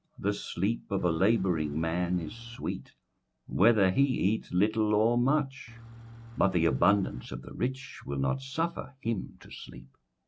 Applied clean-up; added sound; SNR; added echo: none; Engine / Truck; 16 dB; none.